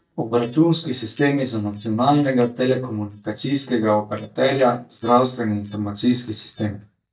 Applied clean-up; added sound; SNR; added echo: neural mask model DeepFilterNet 3.